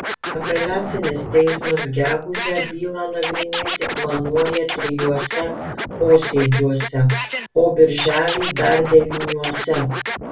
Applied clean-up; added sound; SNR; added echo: none; Scratching (performance technique); 8 dB; reverberation time 0.2 s.